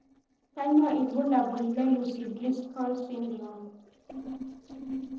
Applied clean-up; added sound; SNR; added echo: neural separator model SepFormer DNS4.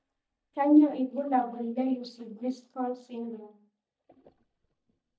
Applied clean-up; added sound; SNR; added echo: neural mask model DeepFilterNet 3.